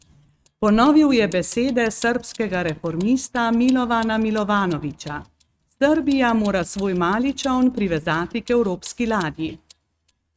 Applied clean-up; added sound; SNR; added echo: neural mask model RNNoise.